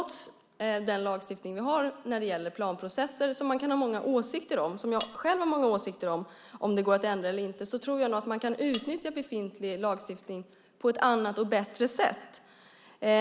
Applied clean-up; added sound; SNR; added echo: none; Cutlery, silverware; 5 dB; none.